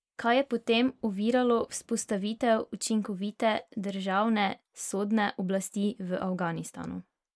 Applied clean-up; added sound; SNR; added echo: neural mask model Resemble Enhance denoiser.